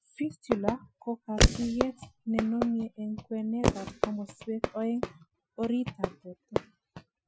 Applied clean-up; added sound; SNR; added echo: classical method Wiener filter.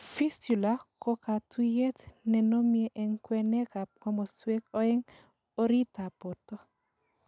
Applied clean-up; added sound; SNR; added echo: none; none; none; none.